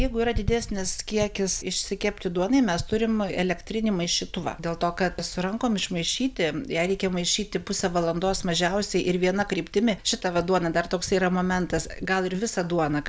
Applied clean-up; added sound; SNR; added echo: none; none; none; none.